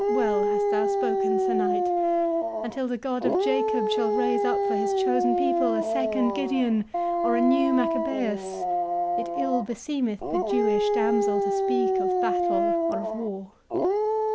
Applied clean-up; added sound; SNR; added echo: none; Dog; -4 dB; none.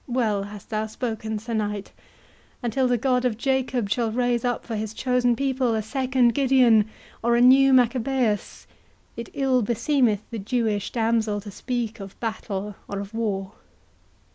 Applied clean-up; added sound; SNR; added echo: none; none; none; none.